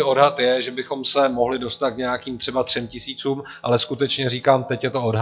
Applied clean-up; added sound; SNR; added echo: classical method log-MMSE.